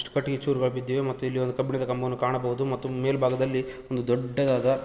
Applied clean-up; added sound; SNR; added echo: none; none; none; none.